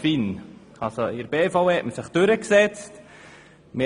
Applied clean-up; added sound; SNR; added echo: none; none; none; none.